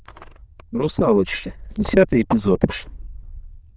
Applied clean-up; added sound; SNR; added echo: neural diffusion model UNIVERSE++.